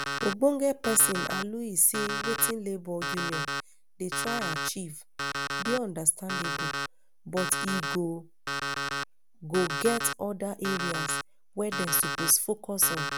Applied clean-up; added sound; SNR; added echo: none; Alarm; 4 dB; none.